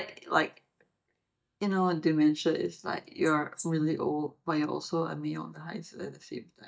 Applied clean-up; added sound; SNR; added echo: neural mask model DeepFilterNet 3.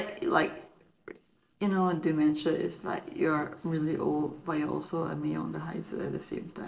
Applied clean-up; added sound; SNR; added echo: neural separator model SepFormer DNS4.